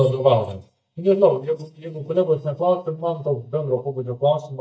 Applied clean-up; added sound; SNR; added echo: neural mask model DeepFilterNet 3.